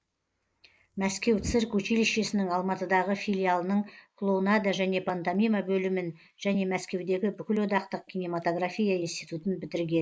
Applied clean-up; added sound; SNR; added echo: neural mask model Resemble Enhance denoiser.